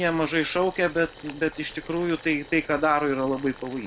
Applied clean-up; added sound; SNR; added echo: none; Boiling; 20 dB; none.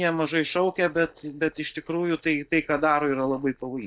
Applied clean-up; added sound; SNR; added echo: neural mask model DeepFilterNet 3.